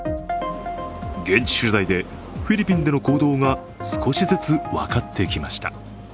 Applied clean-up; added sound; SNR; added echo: none; none; none; none.